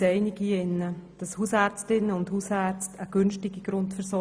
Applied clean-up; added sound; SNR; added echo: none; none; none; none.